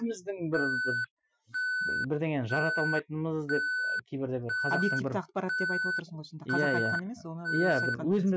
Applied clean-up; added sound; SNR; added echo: classical method Wiener filter.